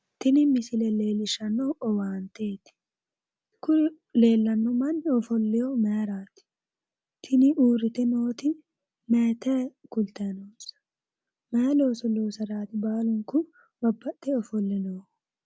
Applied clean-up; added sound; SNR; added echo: none; none; none; none.